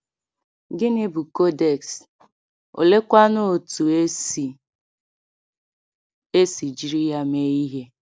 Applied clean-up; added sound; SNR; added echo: none; none; none; none.